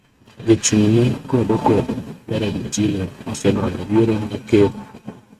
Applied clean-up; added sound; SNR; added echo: neural mask model RNNoise.